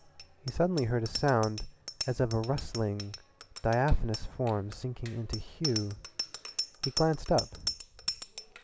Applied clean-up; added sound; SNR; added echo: none; Bicycle bell; 10 dB; none.